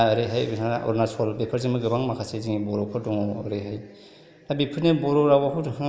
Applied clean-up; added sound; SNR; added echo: none; none; none; none.